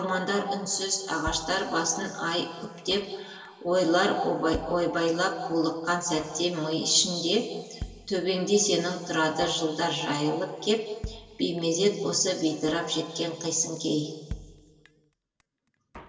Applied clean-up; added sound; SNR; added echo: none; Drum kit; 19 dB; reverberation time 2.1 s.